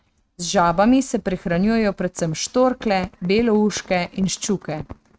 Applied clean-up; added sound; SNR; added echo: neural mask model RNNoise.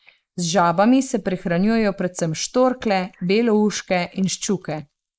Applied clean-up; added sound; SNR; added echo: neural mask model Resemble Enhance denoiser.